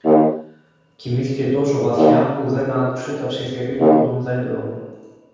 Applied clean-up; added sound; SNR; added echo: none; Brass instrument; -4 dB; reverberation time 1.2 s.